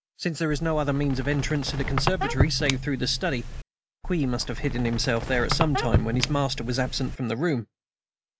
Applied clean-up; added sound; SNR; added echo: none; Squeak; 2 dB; none.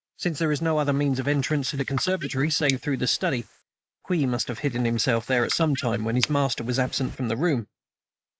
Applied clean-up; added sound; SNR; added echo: neural mask model Resemble Enhance denoiser.